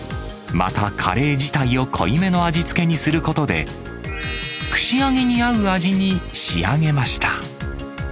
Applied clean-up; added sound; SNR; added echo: none; none; none; none.